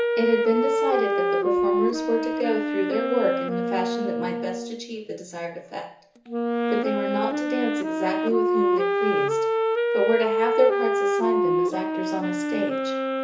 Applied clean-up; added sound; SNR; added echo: none; Wind instrument, woodwind instrument; -3 dB; reverberation time 0.7 s.